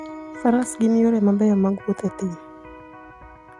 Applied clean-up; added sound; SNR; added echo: none; Electric guitar; 18 dB; none.